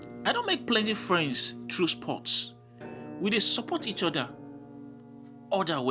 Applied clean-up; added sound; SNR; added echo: none; Musical instrument; 14 dB; none.